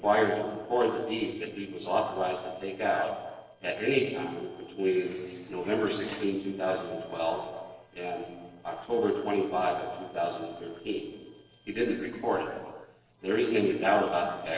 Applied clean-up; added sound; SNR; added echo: neural separator model SepFormer DNS4.